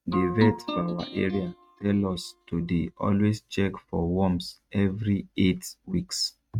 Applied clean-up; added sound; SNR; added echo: neural mask model RNNoise.